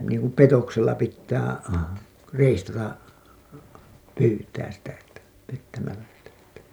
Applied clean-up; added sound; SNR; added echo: none; none; none; none.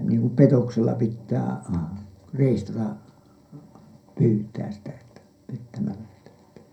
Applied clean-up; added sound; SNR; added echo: none; none; none; reverberation time 0.2 s.